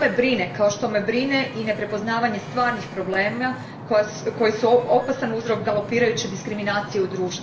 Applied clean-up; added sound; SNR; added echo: none; Wind / Ocean; 12 dB; reverberation time 0.5 s.